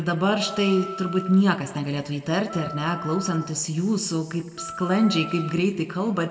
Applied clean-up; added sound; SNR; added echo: none; Wind instrument, woodwind instrument; 15 dB; reverberation time 1.9 s.